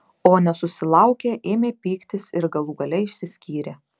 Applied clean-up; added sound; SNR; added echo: none; none; none; none.